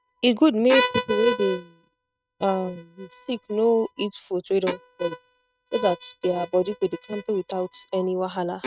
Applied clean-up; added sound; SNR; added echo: neural mask model RNNoise.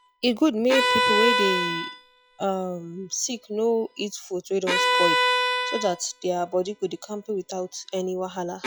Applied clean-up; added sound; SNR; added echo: classical method log-MMSE.